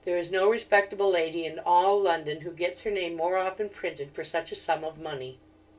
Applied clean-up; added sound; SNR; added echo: none; none; none; reverberation time 0.2 s.